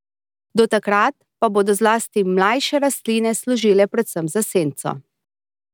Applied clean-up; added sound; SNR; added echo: none; none; none; none.